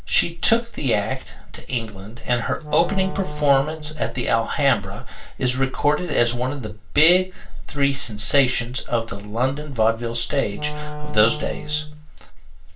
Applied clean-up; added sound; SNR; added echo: none; Wind instrument, woodwind instrument; 13 dB; reverberation time 0.2 s.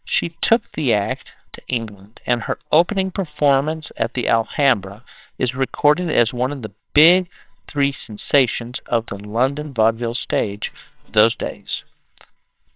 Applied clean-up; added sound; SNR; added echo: neural separator model SepFormer WHAMR!.